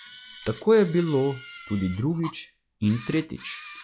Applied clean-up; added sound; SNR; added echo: classical method log-MMSE.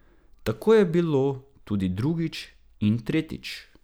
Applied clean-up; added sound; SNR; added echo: none; none; none; none.